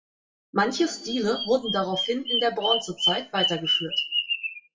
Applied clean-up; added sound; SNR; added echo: classical method WPE with log-MMSE.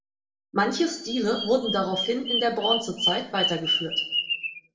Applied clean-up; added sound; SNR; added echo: none; Bird vocalization, bird call, bird song; 3 dB; reverberation time 0.6 s.